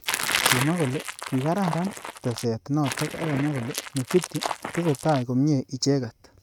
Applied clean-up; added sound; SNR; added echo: neural mask model RNNoise.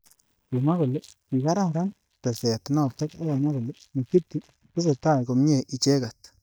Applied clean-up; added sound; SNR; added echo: neural mask model DeepFilterNet 3.